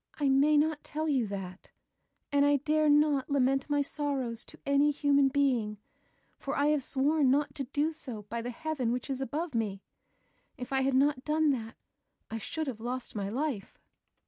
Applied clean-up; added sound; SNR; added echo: none; none; none; none.